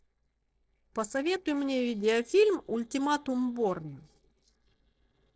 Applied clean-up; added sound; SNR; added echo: neural separator model SepFormer DNS4.